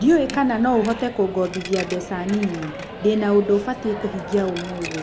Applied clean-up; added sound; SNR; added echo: none; Coin (dropping); 12 dB; none.